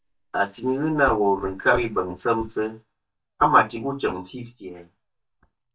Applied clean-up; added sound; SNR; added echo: neural mask model DeepFilterNet 3.